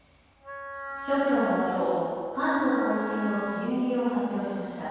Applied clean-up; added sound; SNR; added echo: none; Wind instrument, woodwind instrument; 11 dB; reverberation time 2.1 s.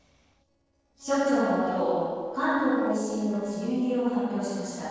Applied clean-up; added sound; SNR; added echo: neural separator model SepFormer DNS4.